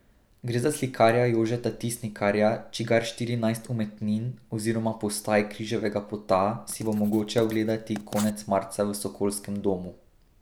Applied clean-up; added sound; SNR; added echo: none; Writing; 16 dB; none.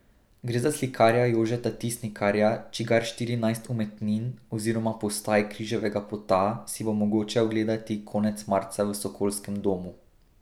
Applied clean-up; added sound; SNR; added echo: none; none; none; none.